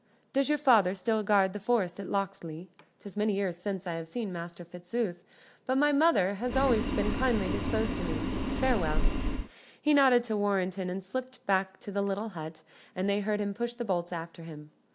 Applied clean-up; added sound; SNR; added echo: none; Boiling; -1 dB; none.